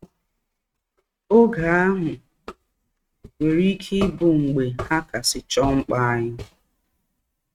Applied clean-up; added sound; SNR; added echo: neural mask model RNNoise.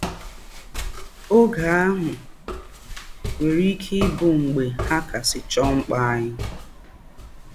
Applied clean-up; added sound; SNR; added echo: none; Walk, footsteps; 9 dB; none.